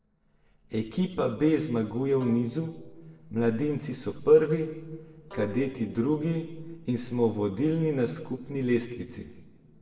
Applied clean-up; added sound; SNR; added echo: neural separator model SepFormer DNS4.